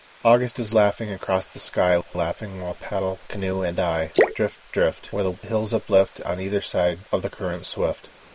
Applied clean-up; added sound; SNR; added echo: neural mask model Resemble Enhance denoiser.